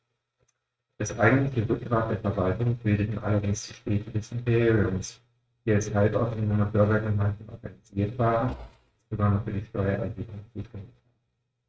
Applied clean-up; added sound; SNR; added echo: neural mask model RNNoise.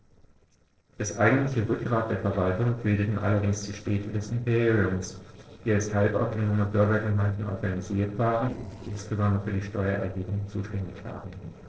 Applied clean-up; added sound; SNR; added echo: neural separator model SepFormer DNS4.